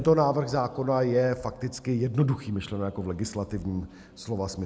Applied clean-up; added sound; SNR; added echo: none; none; none; none.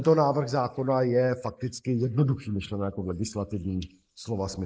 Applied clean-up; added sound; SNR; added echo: neural mask model Resemble Enhance denoiser.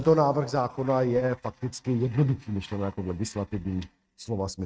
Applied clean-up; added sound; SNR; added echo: neural mask model RNNoise.